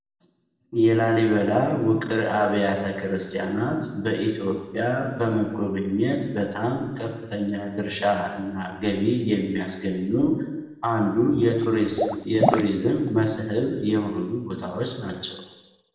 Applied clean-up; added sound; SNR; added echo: none; Water / Liquid; 5 dB; reverberation time 1.0 s.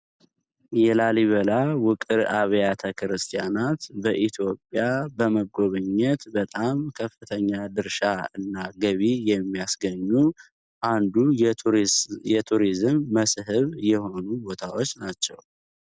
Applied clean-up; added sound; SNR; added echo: none; none; none; none.